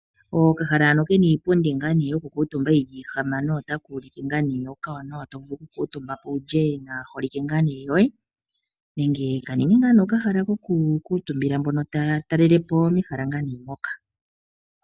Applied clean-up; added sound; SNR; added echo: none; none; none; none.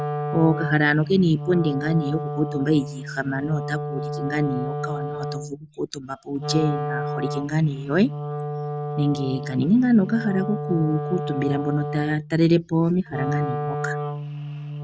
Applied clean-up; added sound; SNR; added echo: none; Wind instrument, woodwind instrument; 5 dB; none.